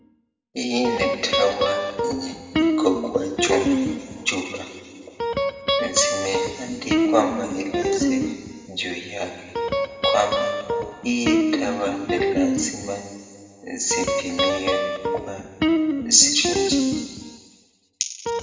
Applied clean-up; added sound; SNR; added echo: none; Guitar; -2 dB; reverberation time 2.1 s.